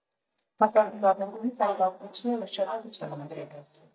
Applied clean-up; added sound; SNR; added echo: neural mask model DeepFilterNet 3.